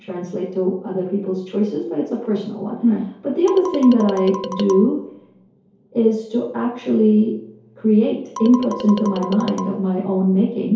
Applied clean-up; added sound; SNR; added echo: none; Marimba, xylophone; 12 dB; reverberation time 2.4 s.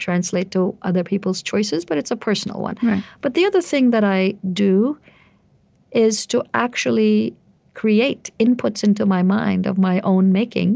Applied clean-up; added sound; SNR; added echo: none; none; none; none.